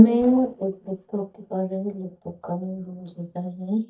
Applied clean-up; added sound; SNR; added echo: neural mask model DeepFilterNet 3.